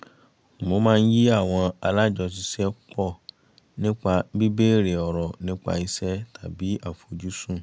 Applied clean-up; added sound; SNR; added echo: none; none; none; none.